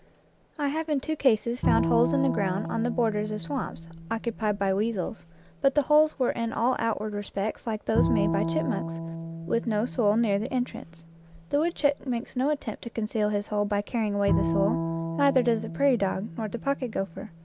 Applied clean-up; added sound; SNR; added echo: none; Bowed string instrument; 6 dB; none.